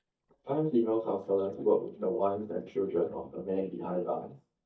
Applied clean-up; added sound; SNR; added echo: neural mask model DeepFilterNet 3.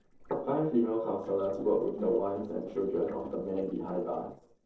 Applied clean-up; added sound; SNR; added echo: neural separator model SepFormer DNS4.